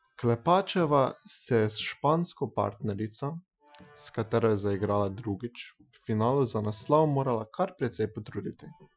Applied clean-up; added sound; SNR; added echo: classical method Wiener filter.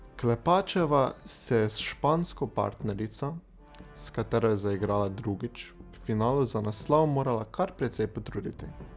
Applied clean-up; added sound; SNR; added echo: none; Brass instrument; 20 dB; none.